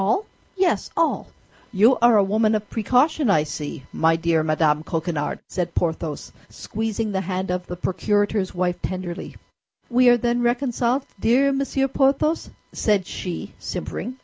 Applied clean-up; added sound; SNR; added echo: none; none; none; none.